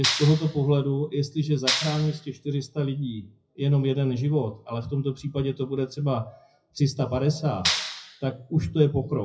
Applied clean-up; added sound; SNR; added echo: classical method WPE with log-MMSE.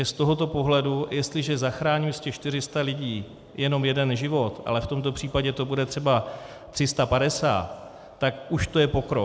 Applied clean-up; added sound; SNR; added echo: none; none; none; none.